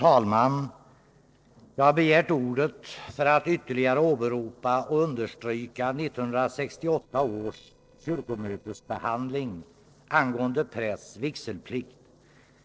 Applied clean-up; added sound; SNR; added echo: neural separator model SepFormer DNS4.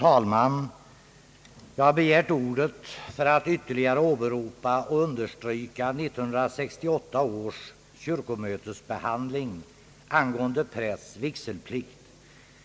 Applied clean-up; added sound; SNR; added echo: none; none; none; none.